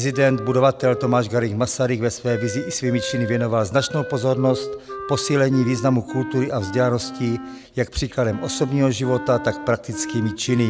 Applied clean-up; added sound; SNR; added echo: none; Wind instrument, woodwind instrument; 11 dB; none.